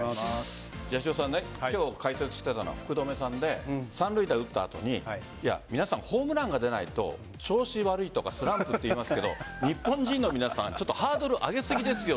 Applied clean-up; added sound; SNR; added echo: none; none; none; none.